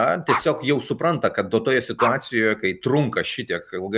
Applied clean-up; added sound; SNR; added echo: none; Dog; 10 dB; none.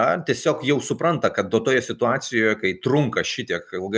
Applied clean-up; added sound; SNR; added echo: none; none; none; none.